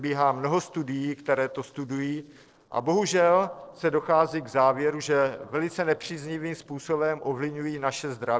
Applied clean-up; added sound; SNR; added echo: neural separator model SepFormer DNS4.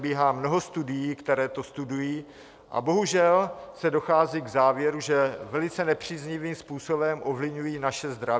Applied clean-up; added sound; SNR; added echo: none; none; none; none.